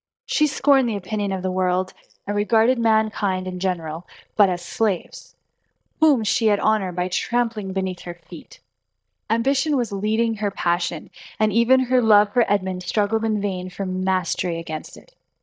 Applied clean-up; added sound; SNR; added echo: neural mask model DeepFilterNet 3.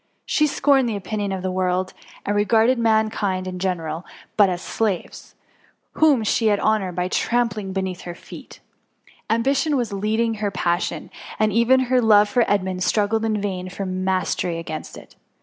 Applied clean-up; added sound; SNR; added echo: none; none; none; none.